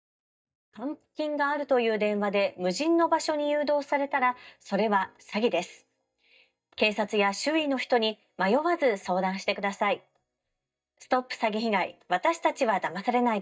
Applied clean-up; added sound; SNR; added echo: neural mask model DeepFilterNet 3.